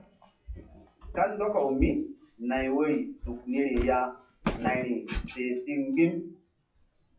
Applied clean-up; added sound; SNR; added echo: classical method WPE with log-MMSE.